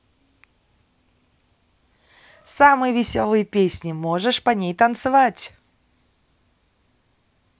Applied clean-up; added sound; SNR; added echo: none; none; none; none.